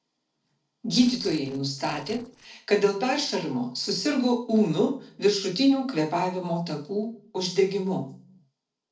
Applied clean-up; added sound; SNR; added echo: neural separator model SepFormer DNS4.